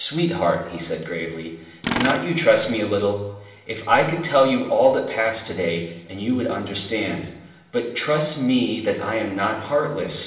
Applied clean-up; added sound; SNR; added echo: none; Tools; 10 dB; reverberation time 0.8 s.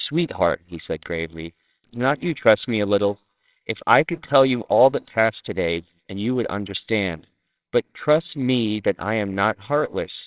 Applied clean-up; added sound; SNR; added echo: neural separator model SepFormer WHAMR!.